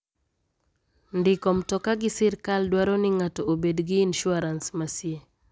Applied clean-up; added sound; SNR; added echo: none; none; none; none.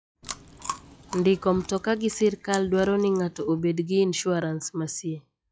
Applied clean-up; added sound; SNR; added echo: classical method log-MMSE.